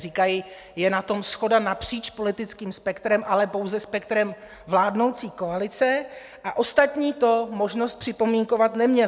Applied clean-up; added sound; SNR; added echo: none; none; none; none.